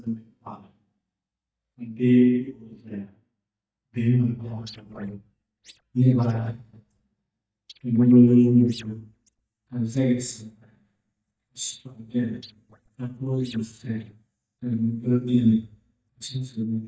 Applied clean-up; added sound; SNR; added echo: neural mask model DeepFilterNet 3.